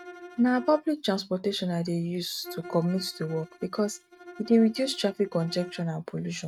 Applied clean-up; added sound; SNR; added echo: neural mask model RNNoise.